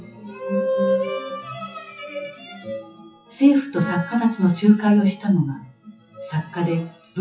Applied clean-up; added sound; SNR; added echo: classical method WPE with log-MMSE.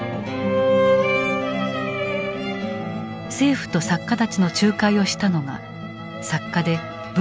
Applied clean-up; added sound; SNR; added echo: none; none; none; none.